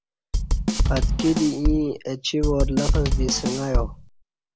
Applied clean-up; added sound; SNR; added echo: none; Drum / Drum kit; -4 dB; none.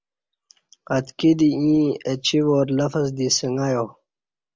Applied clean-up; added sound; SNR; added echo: none; none; none; none.